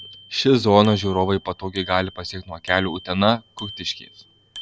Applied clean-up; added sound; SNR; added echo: none; Bicycle bell; 19 dB; none.